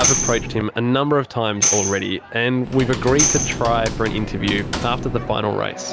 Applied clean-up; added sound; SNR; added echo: none; Computer keyboard + Tambourine; 3 dB; none.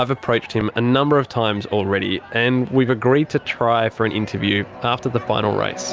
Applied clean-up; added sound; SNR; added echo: none; none; none; none.